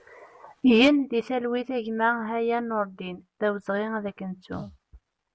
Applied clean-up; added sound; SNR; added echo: none; none; none; none.